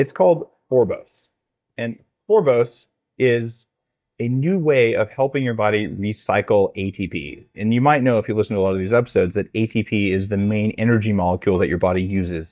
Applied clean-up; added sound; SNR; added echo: neural mask model DeepFilterNet 3.